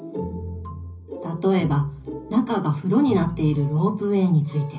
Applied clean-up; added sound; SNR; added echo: none; none; none; reverberation time 0.5 s.